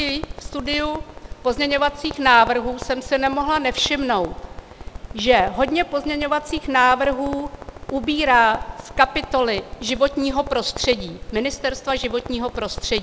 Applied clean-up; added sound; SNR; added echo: none; Crackle; 13 dB; none.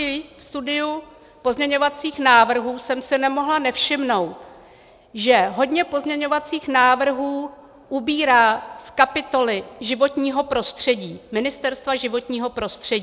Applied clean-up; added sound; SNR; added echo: none; none; none; none.